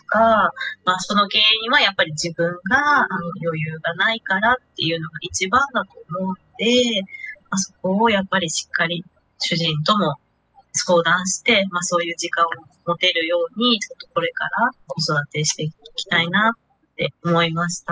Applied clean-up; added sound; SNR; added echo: classical method spectral subtraction.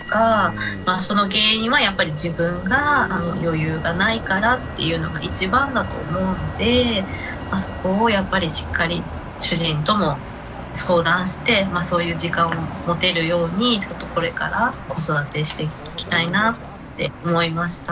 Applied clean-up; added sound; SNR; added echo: none; Motor vehicle (road); 10 dB; none.